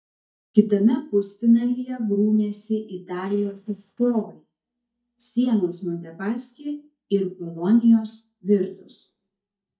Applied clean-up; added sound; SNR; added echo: neural mask model DeepFilterNet 3.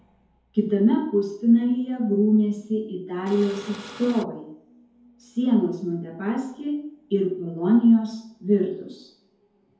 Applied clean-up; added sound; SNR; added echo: none; Printer; 16 dB; reverberation time 2.0 s.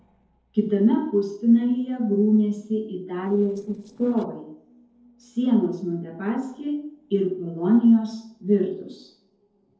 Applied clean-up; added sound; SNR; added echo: neural separator model SepFormer DNS4.